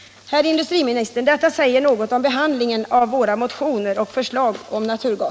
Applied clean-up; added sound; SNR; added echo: none; none; none; none.